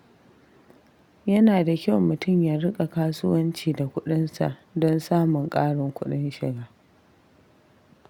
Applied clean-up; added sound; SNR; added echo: none; none; none; none.